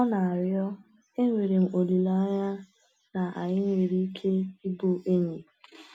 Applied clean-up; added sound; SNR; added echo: none; none; none; none.